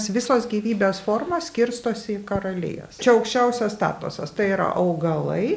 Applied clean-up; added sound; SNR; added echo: none; none; none; none.